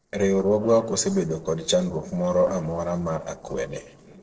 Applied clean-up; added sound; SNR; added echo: neural separator model SepFormer DNS4.